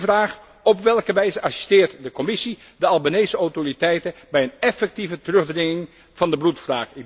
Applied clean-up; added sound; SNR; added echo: none; none; none; none.